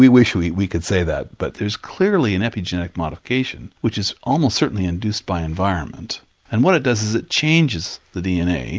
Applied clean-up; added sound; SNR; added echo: none; none; none; none.